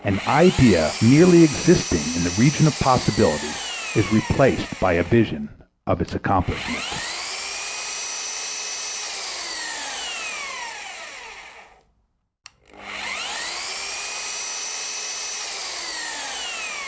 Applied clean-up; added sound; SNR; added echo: none; Engine; 8 dB; none.